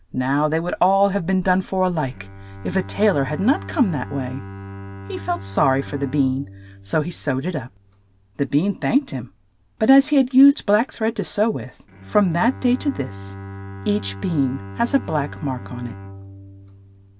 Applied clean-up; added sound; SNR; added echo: none; Bowed string instrument; 15 dB; none.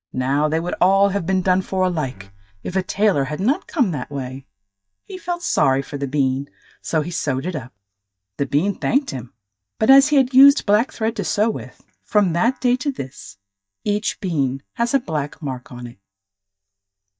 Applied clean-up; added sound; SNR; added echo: neural mask model DeepFilterNet 3.